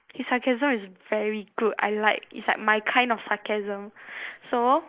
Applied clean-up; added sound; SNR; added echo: neural mask model Resemble Enhance denoiser.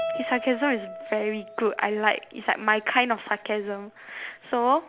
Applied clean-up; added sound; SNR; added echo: none; Keyboard (musical); 13 dB; none.